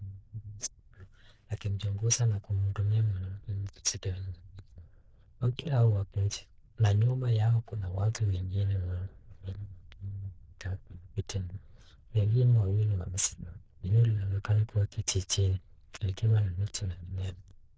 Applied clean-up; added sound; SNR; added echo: neural diffusion model UNIVERSE++.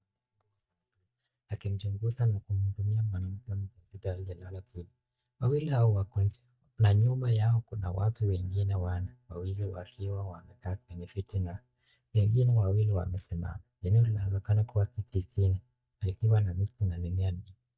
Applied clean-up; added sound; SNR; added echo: neural mask model DeepFilterNet 3.